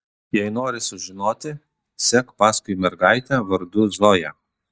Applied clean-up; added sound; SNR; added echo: neural mask model DeepFilterNet 3.